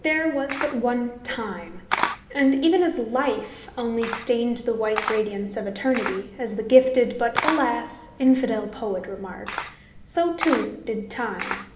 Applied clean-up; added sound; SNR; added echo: none; Camera; 9 dB; reverberation time 1.1 s.